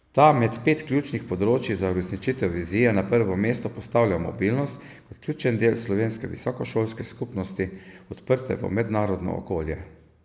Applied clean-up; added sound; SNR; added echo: none; none; none; none.